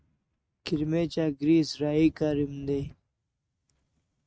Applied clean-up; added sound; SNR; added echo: neural mask model RNNoise.